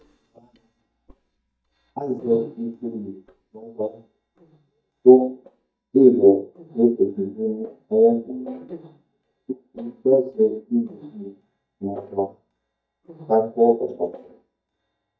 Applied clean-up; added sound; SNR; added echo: neural mask model DeepFilterNet 3.